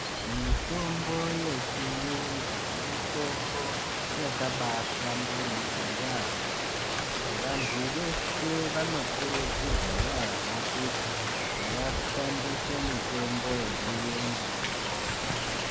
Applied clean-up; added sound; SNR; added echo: none; Rain; -5 dB; none.